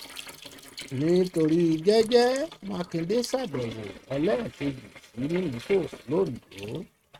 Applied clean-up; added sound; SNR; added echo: neural mask model RNNoise.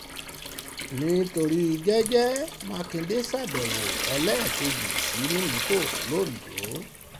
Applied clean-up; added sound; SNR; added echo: none; Trickle, dribble / Sink (filling or washing) / Water tap, faucet; 4 dB; none.